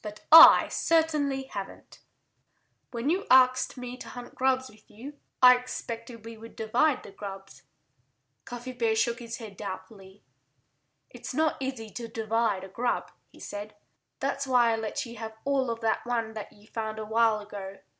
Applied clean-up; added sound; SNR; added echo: none; none; none; none.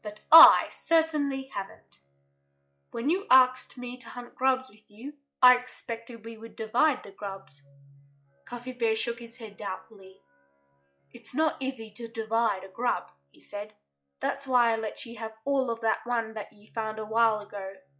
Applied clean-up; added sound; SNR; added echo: classical method log-MMSE.